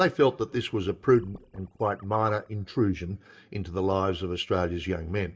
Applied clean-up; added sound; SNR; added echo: neural mask model DeepFilterNet 3.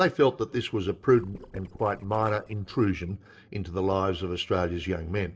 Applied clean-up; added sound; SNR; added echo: neural separator model SepFormer DNS4.